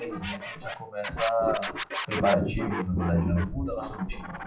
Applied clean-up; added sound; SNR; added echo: classical method WPE with log-MMSE.